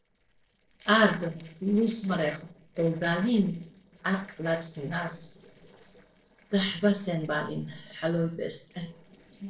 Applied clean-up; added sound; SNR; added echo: neural separator model SepFormer DNS4.